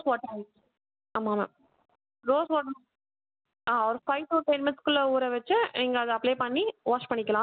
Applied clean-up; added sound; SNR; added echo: none; none; none; none.